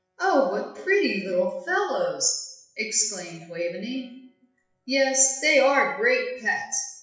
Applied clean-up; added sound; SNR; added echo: classical method WPE with log-MMSE.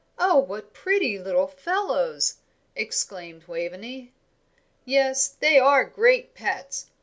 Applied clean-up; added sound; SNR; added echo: none; none; none; none.